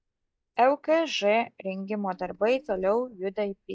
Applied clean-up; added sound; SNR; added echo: neural mask model DeepFilterNet 3.